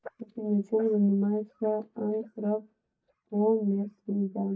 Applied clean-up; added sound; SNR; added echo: neural mask model DeepFilterNet 3.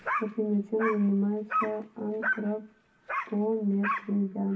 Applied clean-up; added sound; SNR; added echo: none; Dog; 6 dB; reverberation time 0.3 s.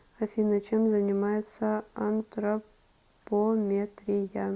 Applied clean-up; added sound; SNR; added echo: none; none; none; none.